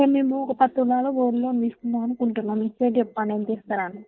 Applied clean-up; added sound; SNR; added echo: neural mask model DeepFilterNet 3.